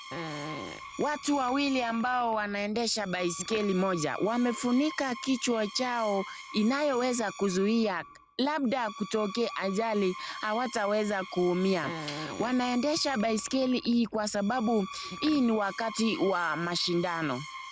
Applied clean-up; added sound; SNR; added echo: none; Fart + Screech; 13 dB; none.